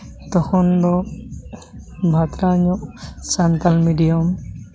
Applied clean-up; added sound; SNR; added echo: none; none; none; none.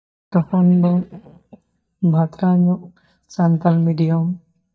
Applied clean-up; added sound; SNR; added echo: neural mask model DeepFilterNet 3.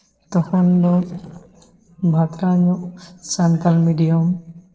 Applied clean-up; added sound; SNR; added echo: neural separator model SepFormer DNS4.